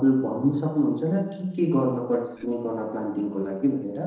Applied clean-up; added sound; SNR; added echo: neural separator model SepFormer DNS4.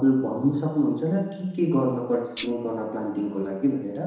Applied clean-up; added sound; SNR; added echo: none; Tambourine; 16 dB; reverberation time 1.0 s.